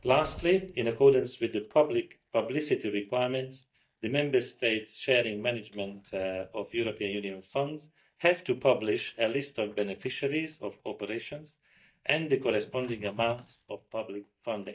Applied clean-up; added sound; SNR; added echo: neural mask model DeepFilterNet 3.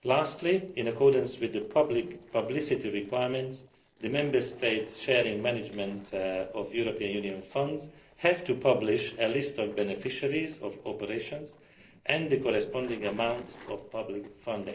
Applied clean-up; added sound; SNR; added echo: neural separator model SepFormer DNS4.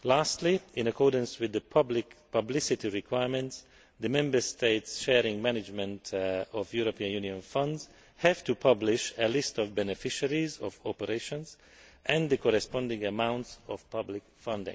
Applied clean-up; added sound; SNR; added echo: none; none; none; none.